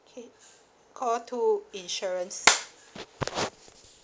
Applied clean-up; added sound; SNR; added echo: none; none; none; none.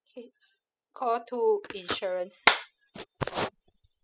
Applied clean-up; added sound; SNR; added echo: classical method spectral subtraction.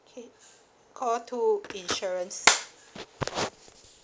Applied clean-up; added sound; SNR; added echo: none; Telephone; 16 dB; none.